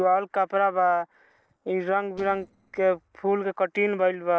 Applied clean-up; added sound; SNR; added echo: neural separator model SepFormer DNS4.